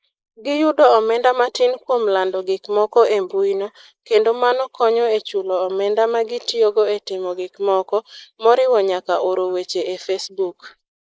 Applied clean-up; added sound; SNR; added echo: neural mask model Resemble Enhance denoiser.